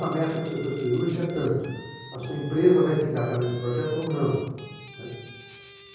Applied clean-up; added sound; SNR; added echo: none; Guitar; 19 dB; reverberation time 1.3 s.